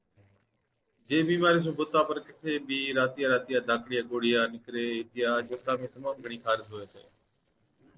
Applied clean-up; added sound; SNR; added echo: neural separator model SepFormer DNS4.